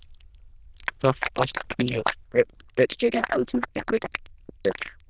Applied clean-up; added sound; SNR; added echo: neural diffusion model UNIVERSE++.